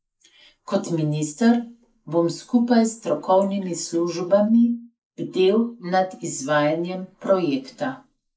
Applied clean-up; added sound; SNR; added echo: neural mask model Resemble Enhance denoiser.